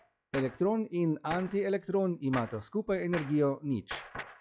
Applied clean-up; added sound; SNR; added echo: classical method log-MMSE.